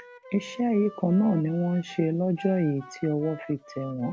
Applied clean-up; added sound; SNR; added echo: none; Wind instrument, woodwind instrument; 20 dB; none.